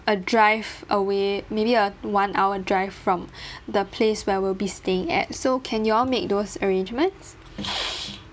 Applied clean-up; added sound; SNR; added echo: none; none; none; none.